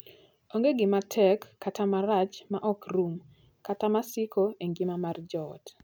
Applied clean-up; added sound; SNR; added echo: none; none; none; none.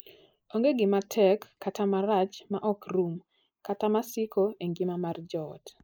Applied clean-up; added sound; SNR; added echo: neural mask model Resemble Enhance denoiser.